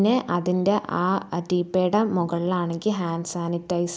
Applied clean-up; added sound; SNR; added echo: none; none; none; none.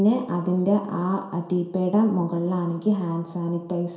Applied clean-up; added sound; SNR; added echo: none; none; none; reverberation time 0.7 s.